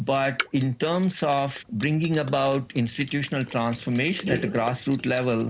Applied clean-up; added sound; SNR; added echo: none; Drip; 13 dB; none.